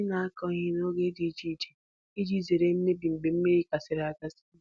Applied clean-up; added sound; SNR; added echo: none; none; none; none.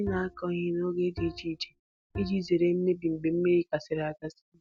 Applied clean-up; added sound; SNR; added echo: none; Bowed string instrument; 13 dB; none.